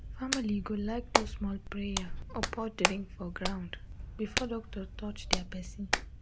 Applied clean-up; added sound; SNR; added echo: none; Hands; -2 dB; none.